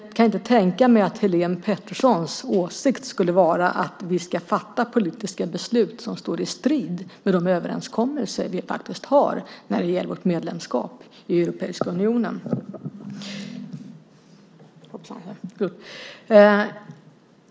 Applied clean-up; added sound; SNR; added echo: none; none; none; none.